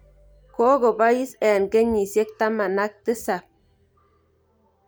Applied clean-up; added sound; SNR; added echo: none; none; none; none.